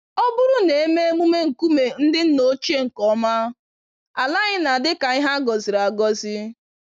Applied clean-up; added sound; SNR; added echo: none; none; none; none.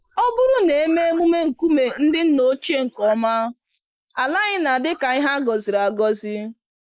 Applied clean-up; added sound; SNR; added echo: neural mask model Resemble Enhance denoiser.